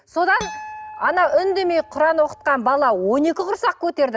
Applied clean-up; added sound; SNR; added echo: none; Harp; 18 dB; none.